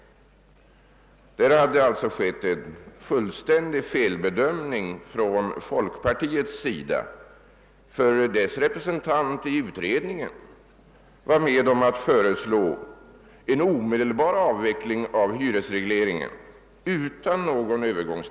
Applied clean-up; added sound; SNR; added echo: none; none; none; none.